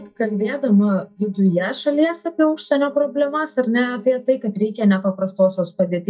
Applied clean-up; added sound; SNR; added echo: neural mask model DeepFilterNet 3.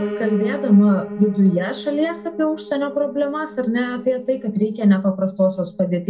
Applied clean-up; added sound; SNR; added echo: none; Piano; 12 dB; reverberation time 0.2 s.